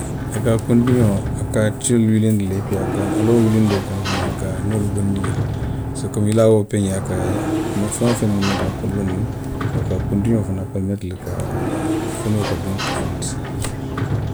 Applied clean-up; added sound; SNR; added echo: none; Sliding door; 4 dB; none.